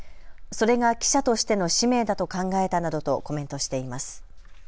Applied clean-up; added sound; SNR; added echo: none; none; none; none.